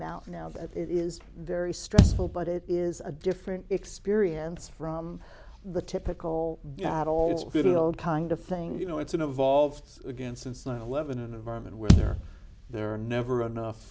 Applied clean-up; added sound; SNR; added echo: none; Bass drum; -5 dB; none.